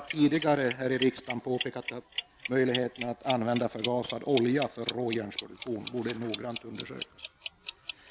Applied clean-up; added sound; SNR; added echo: none; Clock; 10 dB; none.